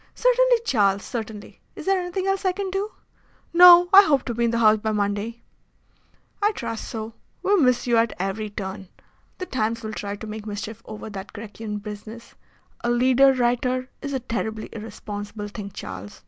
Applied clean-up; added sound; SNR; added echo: none; none; none; none.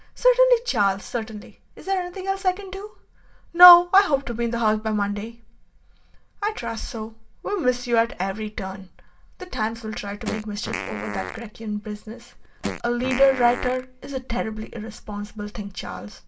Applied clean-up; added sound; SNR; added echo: none; Fart; 10 dB; reverberation time 0.2 s.